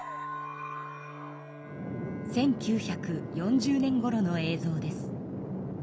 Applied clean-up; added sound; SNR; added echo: none; Bowed string instrument; 17 dB; none.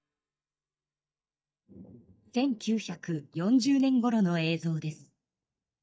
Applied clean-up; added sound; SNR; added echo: neural mask model DeepFilterNet 3.